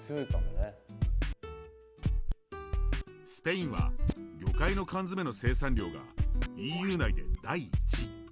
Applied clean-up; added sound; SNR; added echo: none; Scratching (performance technique); -5 dB; none.